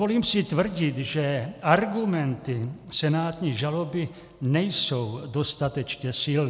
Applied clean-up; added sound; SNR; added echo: none; none; none; none.